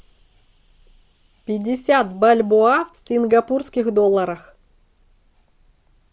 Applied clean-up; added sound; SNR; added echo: none; none; none; none.